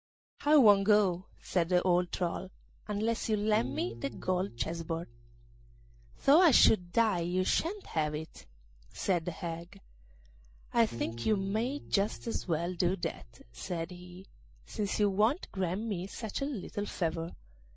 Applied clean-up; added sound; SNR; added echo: neural mask model DeepFilterNet 3.